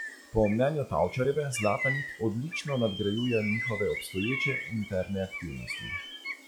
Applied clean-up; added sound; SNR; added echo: classical method log-MMSE.